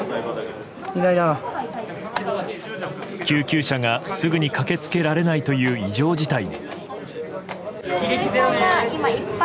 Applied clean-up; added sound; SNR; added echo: none; none; none; none.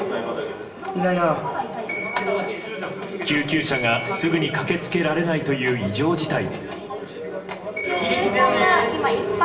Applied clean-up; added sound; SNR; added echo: none; Bell; 7 dB; reverberation time 0.8 s.